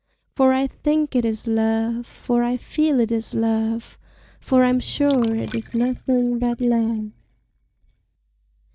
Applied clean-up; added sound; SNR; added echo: neural mask model DeepFilterNet 3.